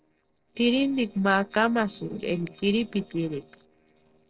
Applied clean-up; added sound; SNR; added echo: neural separator model SepFormer DNS4.